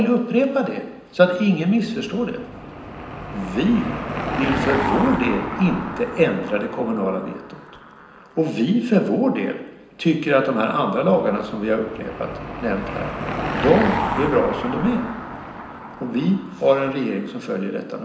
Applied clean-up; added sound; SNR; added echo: none; Car passing by / Engine; 8 dB; reverberation time 0.9 s.